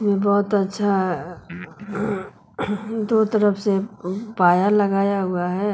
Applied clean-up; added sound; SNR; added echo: none; Breathing; 20 dB; none.